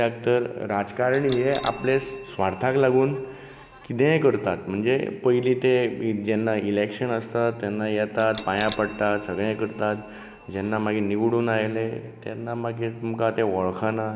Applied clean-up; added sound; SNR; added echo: none; Bell; 9 dB; none.